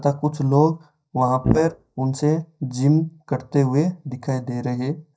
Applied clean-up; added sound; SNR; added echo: neural mask model DeepFilterNet 3.